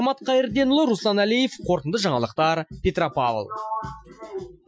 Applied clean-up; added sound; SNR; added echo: classical method Wiener filter.